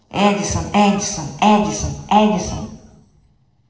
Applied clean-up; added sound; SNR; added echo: neural separator model SepFormer DNS4.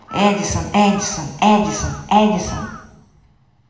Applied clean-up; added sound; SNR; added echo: none; Bird vocalization, bird call, bird song / Crow; 19 dB; reverberation time 1.1 s.